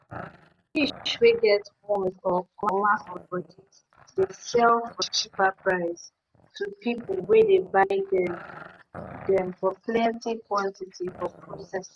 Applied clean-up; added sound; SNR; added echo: neural mask model RNNoise.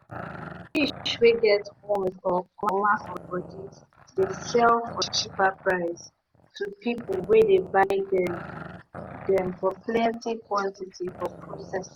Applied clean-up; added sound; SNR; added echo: none; Growling; 16 dB; none.